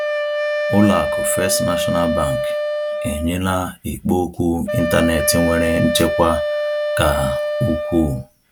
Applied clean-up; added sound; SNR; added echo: none; Wind instrument, woodwind instrument; 2 dB; none.